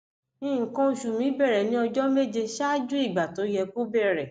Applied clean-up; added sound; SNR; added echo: none; none; none; none.